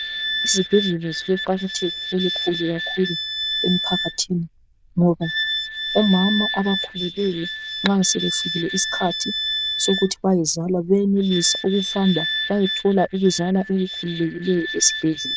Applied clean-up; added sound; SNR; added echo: neural diffusion model UNIVERSE++.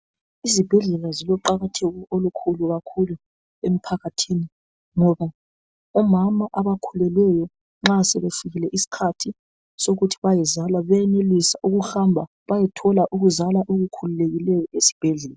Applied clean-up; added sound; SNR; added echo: none; none; none; none.